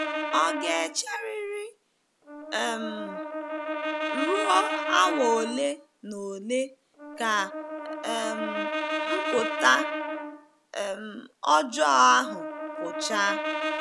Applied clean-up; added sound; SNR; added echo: none; Brass instrument; 5 dB; none.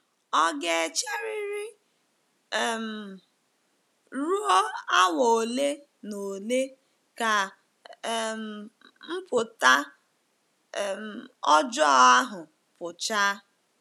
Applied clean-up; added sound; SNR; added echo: none; none; none; none.